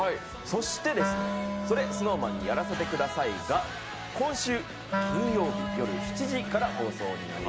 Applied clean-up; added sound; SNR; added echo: none; Wind instrument, woodwind instrument; 3 dB; none.